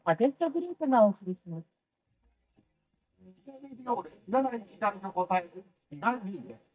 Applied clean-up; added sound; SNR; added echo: neural mask model DeepFilterNet 3.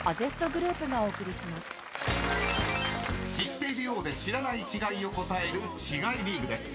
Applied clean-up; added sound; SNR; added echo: none; none; none; none.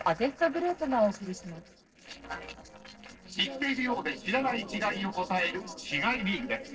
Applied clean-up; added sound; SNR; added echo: neural separator model SepFormer DNS4.